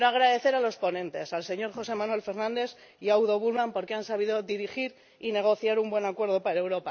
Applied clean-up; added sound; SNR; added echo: none; none; none; none.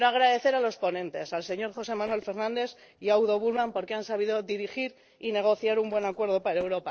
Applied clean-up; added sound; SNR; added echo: neural separator model SepFormer DNS4.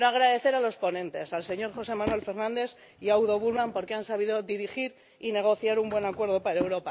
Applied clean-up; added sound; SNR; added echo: none; Drawer open or close / Wood; 17 dB; none.